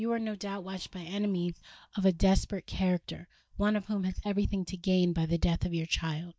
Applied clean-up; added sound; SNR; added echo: neural mask model DeepFilterNet 3.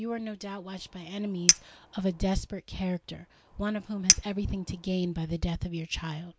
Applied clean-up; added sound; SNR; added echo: none; Chink, clink; -1 dB; none.